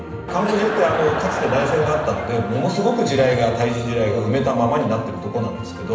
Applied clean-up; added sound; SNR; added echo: none; Crowd; 7 dB; reverberation time 0.8 s.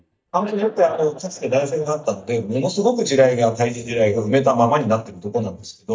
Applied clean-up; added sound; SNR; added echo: neural mask model DeepFilterNet 3.